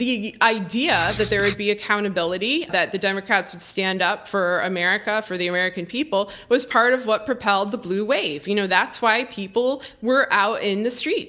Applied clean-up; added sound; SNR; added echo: none; Writing; 10 dB; none.